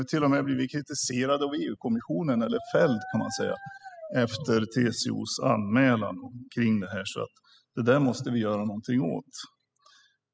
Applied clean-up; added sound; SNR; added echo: classical method spectral subtraction.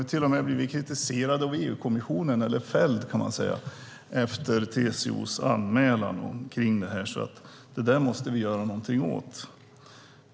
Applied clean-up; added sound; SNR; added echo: none; none; none; none.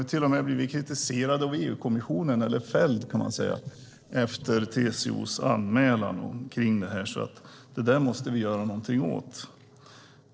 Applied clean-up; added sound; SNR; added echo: neural separator model SepFormer DNS4.